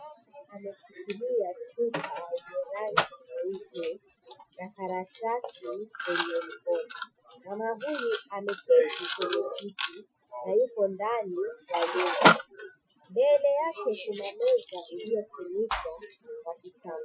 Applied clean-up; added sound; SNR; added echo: classical method Wiener filter.